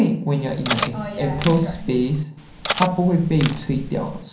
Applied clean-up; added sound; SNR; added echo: none; Cutlery, silverware; 6 dB; reverberation time 0.6 s.